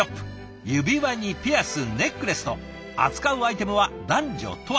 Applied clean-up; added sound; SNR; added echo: none; none; none; none.